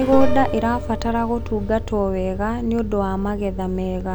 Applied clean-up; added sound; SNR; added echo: none; Piano + Vehicle; 9 dB; none.